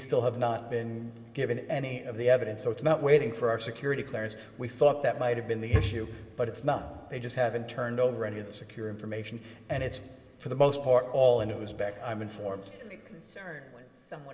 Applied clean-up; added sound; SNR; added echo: none; none; none; reverberation time 2.7 s.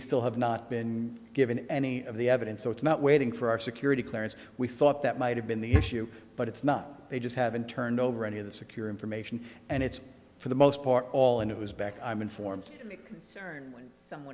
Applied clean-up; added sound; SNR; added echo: none; none; none; none.